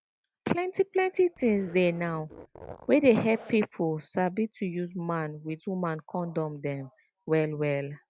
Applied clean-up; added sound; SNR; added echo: none; Zipper (clothing); 19 dB; none.